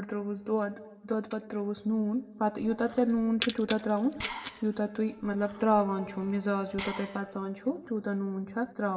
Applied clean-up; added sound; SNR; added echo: none; Liquid; 17 dB; reverberation time 2.3 s.